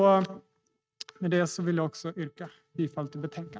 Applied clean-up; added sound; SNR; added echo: neural mask model RNNoise.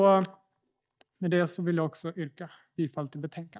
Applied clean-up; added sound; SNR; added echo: neural mask model DeepFilterNet 3.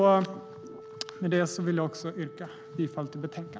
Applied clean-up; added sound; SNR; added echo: none; Wind instrument, woodwind instrument; 16 dB; none.